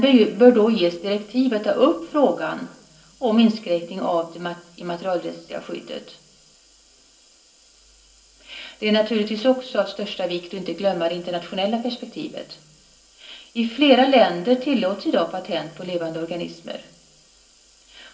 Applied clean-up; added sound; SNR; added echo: none; none; none; reverberation time 0.2 s.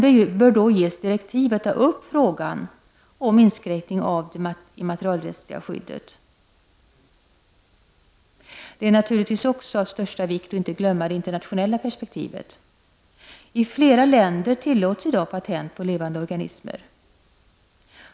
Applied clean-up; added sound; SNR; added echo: none; none; none; none.